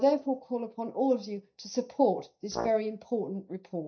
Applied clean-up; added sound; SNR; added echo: neural mask model DeepFilterNet 3.